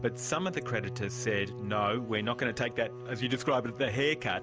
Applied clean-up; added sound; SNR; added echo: none; Bowed string instrument; 10 dB; none.